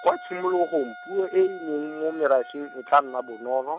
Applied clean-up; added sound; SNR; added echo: none; Wind instrument, woodwind instrument; 18 dB; none.